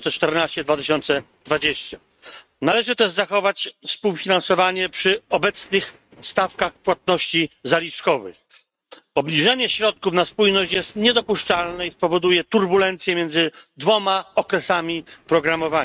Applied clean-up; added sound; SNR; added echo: neural mask model RNNoise.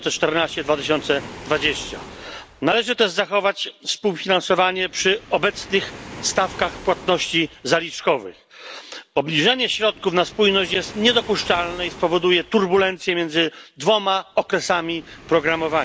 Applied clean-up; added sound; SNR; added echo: none; Waves, surf; 19 dB; none.